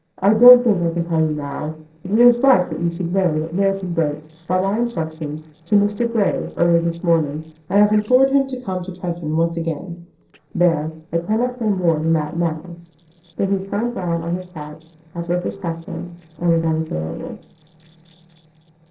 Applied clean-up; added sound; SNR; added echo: neural separator model SepFormer DNS4.